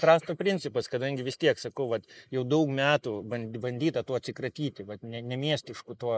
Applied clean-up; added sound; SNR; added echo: neural mask model Resemble Enhance denoiser.